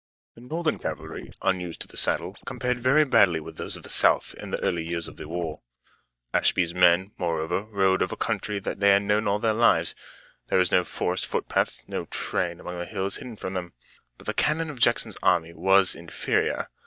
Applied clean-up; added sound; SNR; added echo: neural mask model DeepFilterNet 3.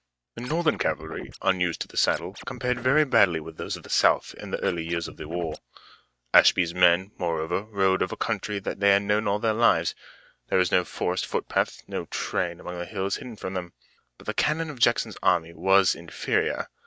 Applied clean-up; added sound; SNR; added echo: neural mask model RNNoise.